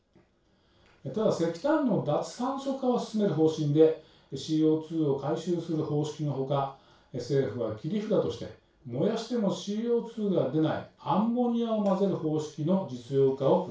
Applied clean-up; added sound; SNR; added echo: none; none; none; reverberation time 0.3 s.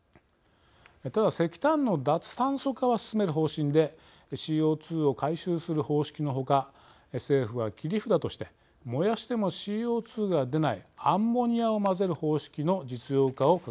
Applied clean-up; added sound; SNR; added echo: none; none; none; none.